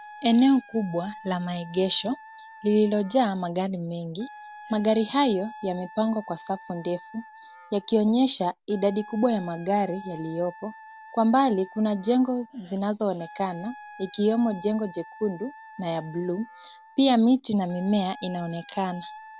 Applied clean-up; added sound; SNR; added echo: none; Wind instrument, woodwind instrument; 20 dB; none.